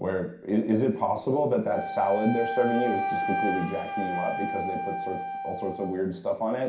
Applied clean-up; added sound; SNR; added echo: none; Wind instrument, woodwind instrument; 5 dB; reverberation time 0.5 s.